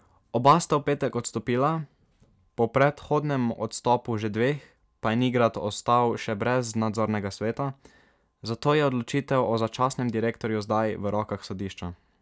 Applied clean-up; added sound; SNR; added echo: none; none; none; none.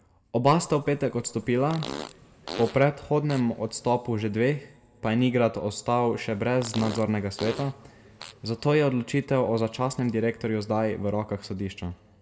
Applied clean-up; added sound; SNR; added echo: none; Fart; 14 dB; reverberation time 1.1 s.